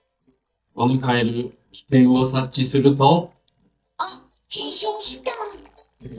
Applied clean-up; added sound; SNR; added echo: neural mask model DeepFilterNet 3.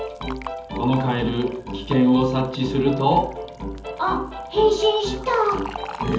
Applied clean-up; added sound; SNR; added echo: none; Fill (with liquid); 17 dB; reverberation time 0.7 s.